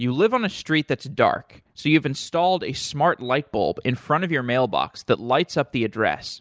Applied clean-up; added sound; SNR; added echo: none; none; none; none.